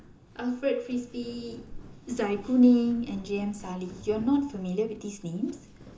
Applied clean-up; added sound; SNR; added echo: none; Walk, footsteps; 19 dB; reverberation time 0.2 s.